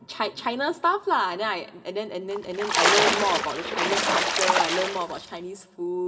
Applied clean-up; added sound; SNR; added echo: none; Splash, splatter; -3 dB; reverberation time 1.4 s.